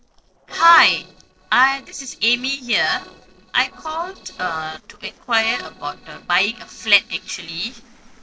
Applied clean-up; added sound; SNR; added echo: neural separator model SepFormer DNS4.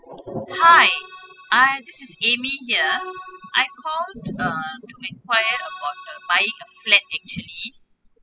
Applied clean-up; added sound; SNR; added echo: classical method spectral subtraction.